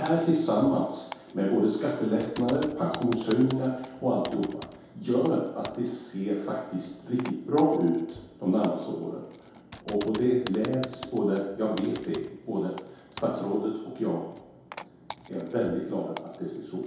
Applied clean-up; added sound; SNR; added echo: none; Typing; 18 dB; reverberation time 0.8 s.